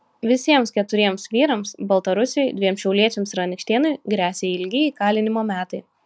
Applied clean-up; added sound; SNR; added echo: none; none; none; none.